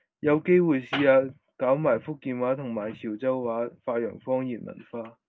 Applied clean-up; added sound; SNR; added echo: none; none; none; none.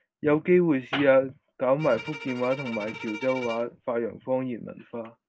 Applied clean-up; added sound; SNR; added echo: none; Bowed string instrument; 14 dB; none.